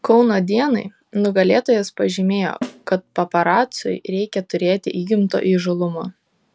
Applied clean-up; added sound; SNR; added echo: none; Snare drum; 16 dB; none.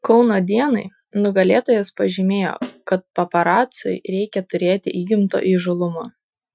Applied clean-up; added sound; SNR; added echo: classical method Wiener filter.